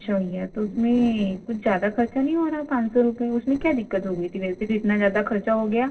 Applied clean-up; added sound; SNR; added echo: neural separator model SepFormer DNS4.